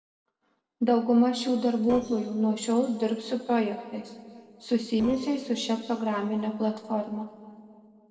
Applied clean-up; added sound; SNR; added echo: neural separator model SepFormer DNS4.